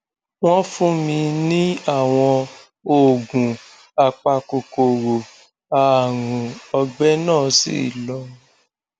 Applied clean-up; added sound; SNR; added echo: none; none; none; none.